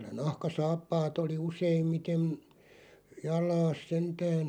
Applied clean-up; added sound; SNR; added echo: none; none; none; none.